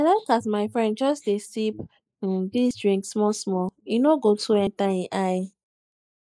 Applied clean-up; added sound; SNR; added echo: neural mask model Resemble Enhance denoiser.